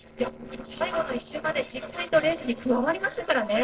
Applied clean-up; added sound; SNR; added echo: neural separator model SepFormer DNS4.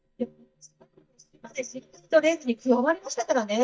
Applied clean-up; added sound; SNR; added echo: neural mask model DeepFilterNet 3.